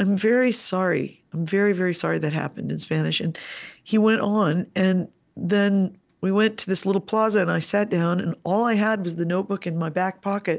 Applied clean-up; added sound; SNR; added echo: none; none; none; none.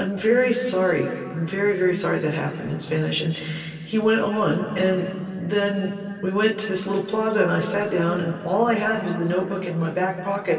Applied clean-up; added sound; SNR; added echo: none; none; none; reverberation time 2.5 s.